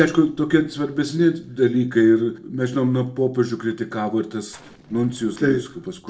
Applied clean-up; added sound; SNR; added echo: neural separator model SepFormer DNS4.